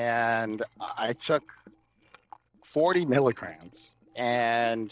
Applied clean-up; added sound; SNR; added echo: neural separator model SepFormer DNS4.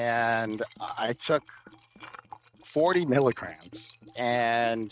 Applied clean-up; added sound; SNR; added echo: neural mask model RNNoise.